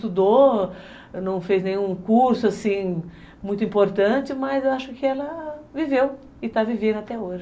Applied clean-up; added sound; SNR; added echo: none; none; none; none.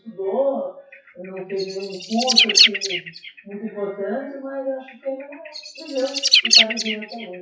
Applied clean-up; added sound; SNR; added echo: classical method WPE with log-MMSE.